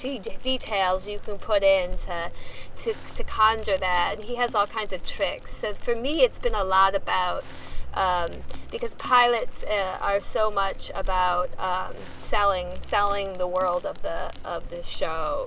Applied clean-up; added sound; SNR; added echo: none; Crackle; 3 dB; none.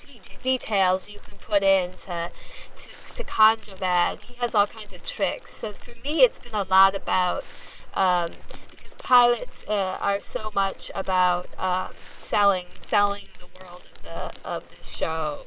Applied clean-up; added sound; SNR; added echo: neural separator model SepFormer WHAM!.